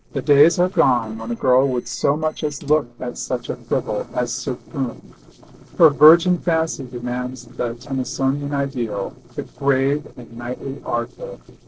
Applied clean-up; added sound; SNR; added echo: neural separator model SepFormer DNS4.